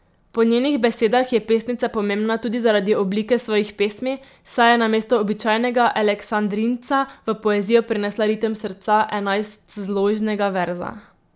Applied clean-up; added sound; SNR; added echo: none; none; none; none.